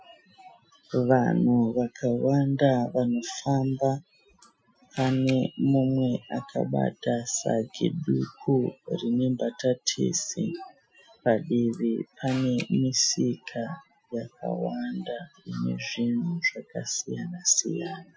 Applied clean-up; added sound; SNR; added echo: classical method Wiener filter.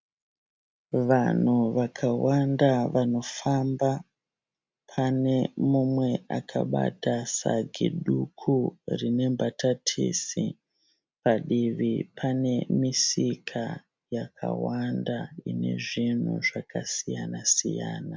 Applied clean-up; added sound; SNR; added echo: none; none; none; none.